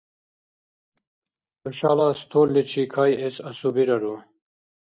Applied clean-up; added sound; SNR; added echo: neural mask model DeepFilterNet 3.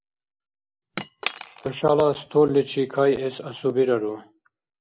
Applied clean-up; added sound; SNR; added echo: none; Cutlery, silverware / Chink, clink; 14 dB; none.